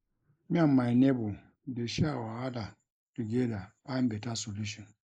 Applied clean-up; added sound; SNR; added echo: neural mask model Resemble Enhance denoiser.